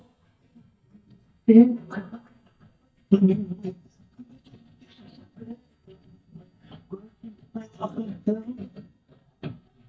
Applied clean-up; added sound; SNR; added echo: neural mask model DeepFilterNet 3.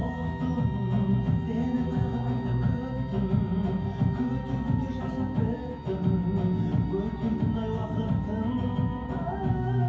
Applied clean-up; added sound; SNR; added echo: none; Wind instrument, woodwind instrument; 19 dB; reverberation time 0.9 s.